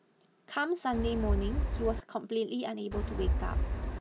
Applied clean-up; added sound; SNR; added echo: none; Wind; -3 dB; none.